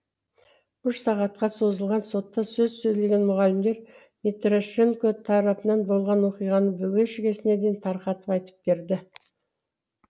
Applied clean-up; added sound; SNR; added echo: none; none; none; none.